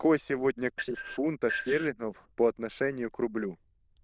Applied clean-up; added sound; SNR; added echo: neural diffusion model UNIVERSE++.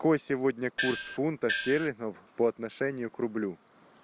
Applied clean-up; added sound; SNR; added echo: none; Gong; 2 dB; none.